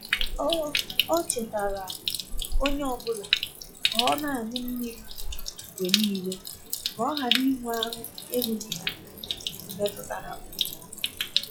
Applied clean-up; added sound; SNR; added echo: classical method log-MMSE.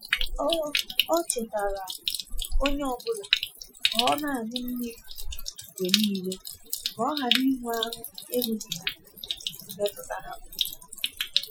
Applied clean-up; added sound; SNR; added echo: classical method Wiener filter.